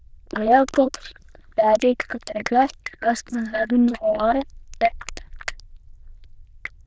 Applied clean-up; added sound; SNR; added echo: neural diffusion model UNIVERSE++.